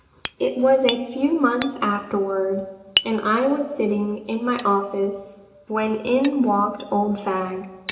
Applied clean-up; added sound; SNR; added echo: none; Hammer; 13 dB; reverberation time 0.8 s.